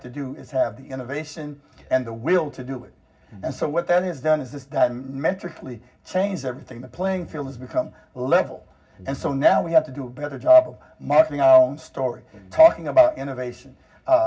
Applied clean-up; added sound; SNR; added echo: none; none; none; reverberation time 0.4 s.